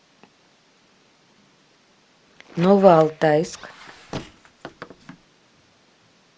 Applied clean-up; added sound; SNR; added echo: none; Squeak; 17 dB; none.